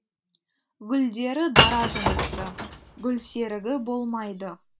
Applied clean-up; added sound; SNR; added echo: none; Shatter / Crushing; -2 dB; none.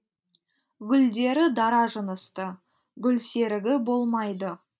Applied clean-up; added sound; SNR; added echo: none; none; none; none.